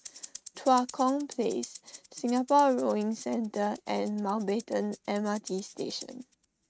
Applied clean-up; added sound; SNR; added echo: neural mask model RNNoise.